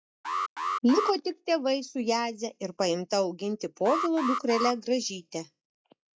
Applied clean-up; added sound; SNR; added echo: classical method log-MMSE.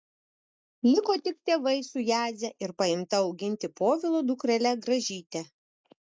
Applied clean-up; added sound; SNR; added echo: none; none; none; none.